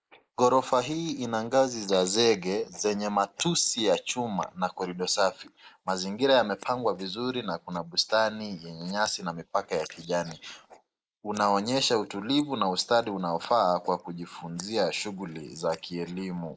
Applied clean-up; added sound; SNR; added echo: neural mask model Resemble Enhance denoiser.